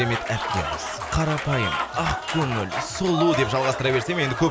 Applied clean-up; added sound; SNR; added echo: none; Applause / Crowd; 4 dB; none.